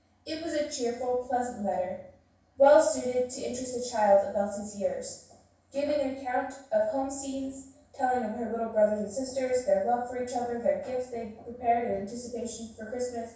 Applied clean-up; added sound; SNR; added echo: none; none; none; reverberation time 0.7 s.